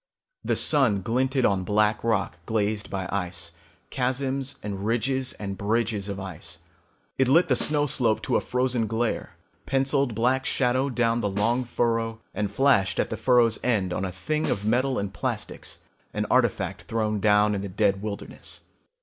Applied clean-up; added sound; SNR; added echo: none; Snare drum; 17 dB; none.